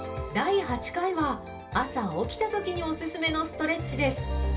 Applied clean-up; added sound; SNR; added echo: none; none; none; reverberation time 0.2 s.